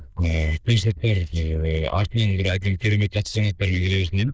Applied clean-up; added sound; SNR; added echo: neural diffusion model UNIVERSE++.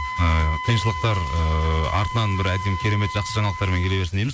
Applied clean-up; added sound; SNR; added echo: none; Wind instrument, woodwind instrument; 9 dB; none.